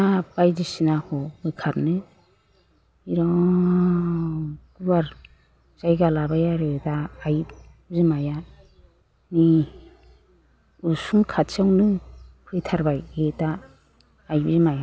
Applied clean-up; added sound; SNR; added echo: none; none; none; none.